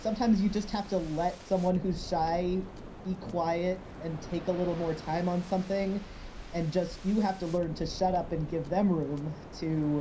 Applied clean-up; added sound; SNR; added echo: none; Waves, surf; 13 dB; reverberation time 0.3 s.